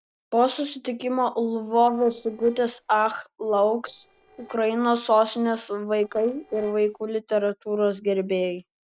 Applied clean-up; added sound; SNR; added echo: neural separator model SepFormer DNS4.